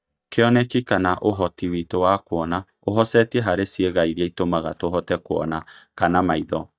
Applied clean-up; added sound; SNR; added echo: neural mask model DeepFilterNet 3.